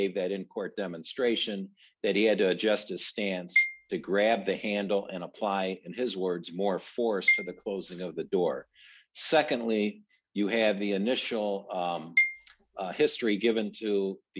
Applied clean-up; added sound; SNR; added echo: neural mask model RNNoise.